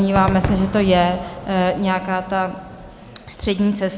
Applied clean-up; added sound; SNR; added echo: none; Crowd / Cheering / Fireworks; 10 dB; none.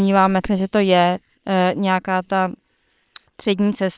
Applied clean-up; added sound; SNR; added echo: neural separator model SepFormer WHAM!.